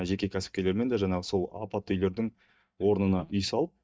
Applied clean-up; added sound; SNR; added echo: neural mask model DeepFilterNet 3.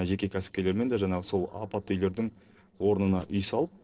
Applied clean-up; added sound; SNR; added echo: neural separator model SepFormer DNS4.